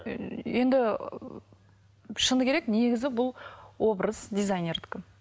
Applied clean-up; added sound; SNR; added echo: none; none; none; none.